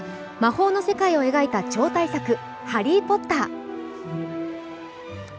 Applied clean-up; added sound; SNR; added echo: none; Wind instrument, woodwind instrument; 19 dB; none.